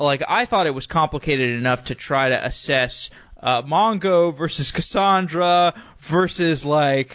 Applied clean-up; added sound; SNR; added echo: none; none; none; none.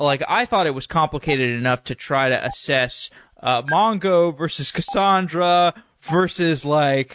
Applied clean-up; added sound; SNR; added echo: neural mask model RNNoise.